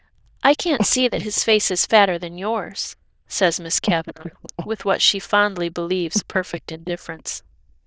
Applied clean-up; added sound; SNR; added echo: neural diffusion model UNIVERSE++.